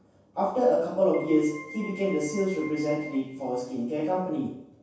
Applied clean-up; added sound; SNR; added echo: none; Keyboard (musical); 16 dB; reverberation time 0.7 s.